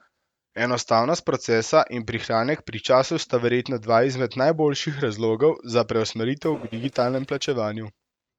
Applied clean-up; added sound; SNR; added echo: neural mask model RNNoise.